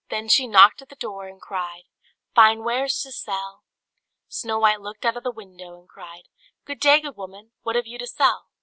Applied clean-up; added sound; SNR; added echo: none; none; none; none.